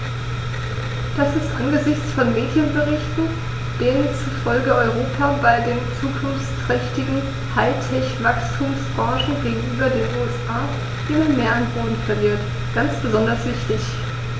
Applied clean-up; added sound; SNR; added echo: none; none; none; none.